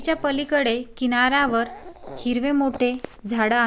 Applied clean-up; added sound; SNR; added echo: none; Dog; 17 dB; none.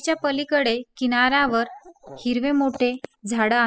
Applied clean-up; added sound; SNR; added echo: classical method spectral subtraction.